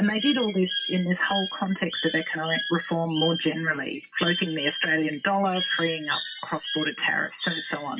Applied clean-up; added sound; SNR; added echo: classical method WPE with log-MMSE.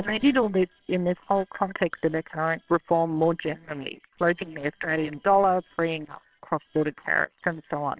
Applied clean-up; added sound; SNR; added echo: neural separator model SepFormer WHAMR!.